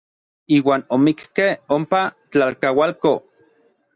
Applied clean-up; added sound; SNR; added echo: none; none; none; none.